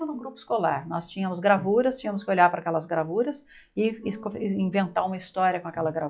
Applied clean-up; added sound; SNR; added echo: classical method log-MMSE.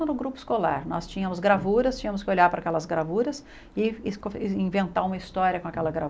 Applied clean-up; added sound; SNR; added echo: none; none; none; none.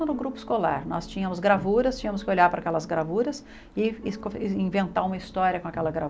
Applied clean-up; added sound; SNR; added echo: none; Electric guitar / Strum; 20 dB; none.